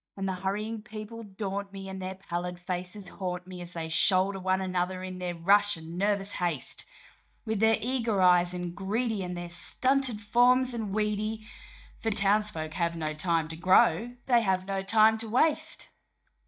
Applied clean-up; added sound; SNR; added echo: neural mask model DeepFilterNet 3.